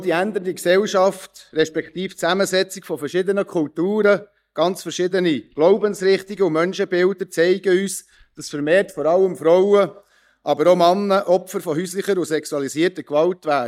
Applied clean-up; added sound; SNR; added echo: neural mask model DeepFilterNet 3.